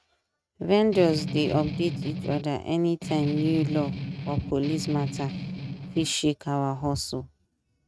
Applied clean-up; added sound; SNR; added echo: neural mask model RNNoise.